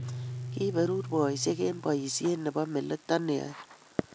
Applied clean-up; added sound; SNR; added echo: none; Guitar; 12 dB; none.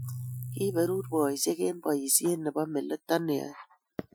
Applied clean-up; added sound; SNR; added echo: classical method Wiener filter.